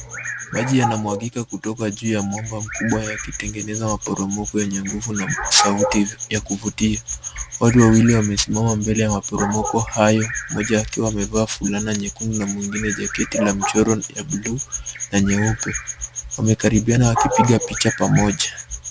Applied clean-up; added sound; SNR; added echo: none; Bird vocalization, bird call, bird song; 16 dB; none.